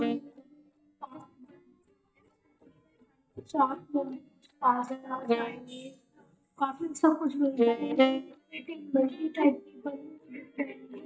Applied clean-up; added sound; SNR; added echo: neural mask model DeepFilterNet 3.